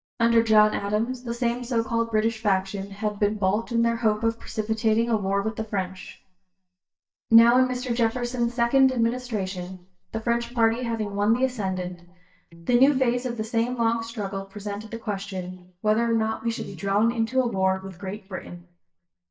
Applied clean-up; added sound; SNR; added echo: neural mask model DeepFilterNet 3.